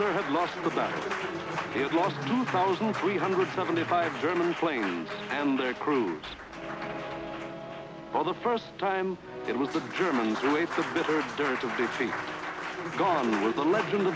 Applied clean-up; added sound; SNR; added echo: none; Applause; 7 dB; none.